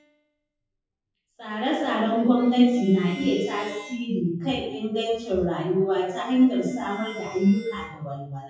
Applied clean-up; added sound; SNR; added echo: classical method WPE with log-MMSE.